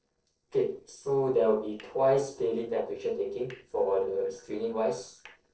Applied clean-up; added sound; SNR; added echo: neural separator model SepFormer DNS4.